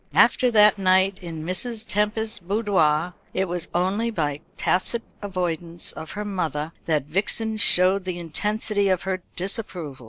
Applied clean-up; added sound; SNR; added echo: neural separator model SepFormer DNS4.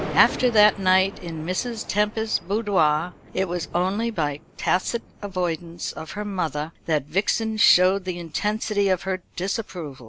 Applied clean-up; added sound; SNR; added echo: none; Thunder; 17 dB; none.